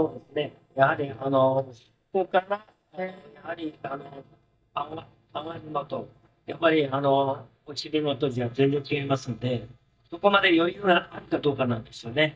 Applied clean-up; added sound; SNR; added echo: neural mask model DeepFilterNet 3.